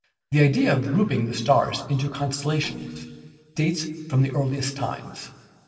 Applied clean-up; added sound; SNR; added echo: neural separator model SepFormer DNS4.